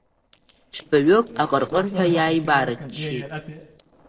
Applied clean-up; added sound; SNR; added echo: neural separator model SepFormer DNS4.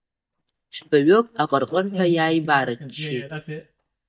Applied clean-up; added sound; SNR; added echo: neural mask model DeepFilterNet 3.